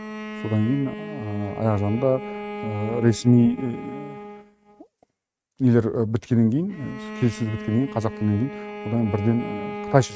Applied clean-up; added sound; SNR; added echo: neural mask model RNNoise.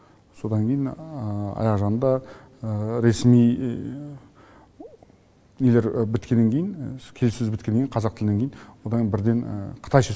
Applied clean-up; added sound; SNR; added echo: none; none; none; none.